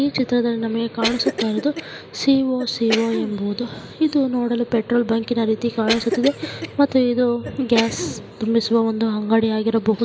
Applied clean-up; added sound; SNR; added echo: none; Cough; 10 dB; none.